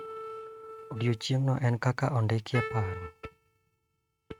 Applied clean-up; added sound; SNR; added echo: neural mask model RNNoise.